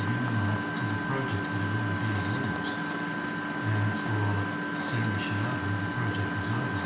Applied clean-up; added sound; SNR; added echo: none; Engine; -1 dB; reverberation time 1.1 s.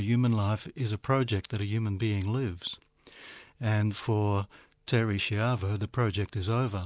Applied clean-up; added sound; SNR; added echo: none; none; none; none.